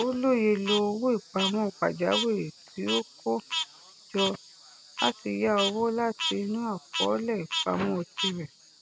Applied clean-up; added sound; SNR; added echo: none; Frog; 7 dB; none.